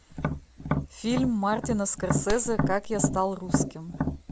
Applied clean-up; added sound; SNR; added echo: none; Tap + Clapping; 1 dB; none.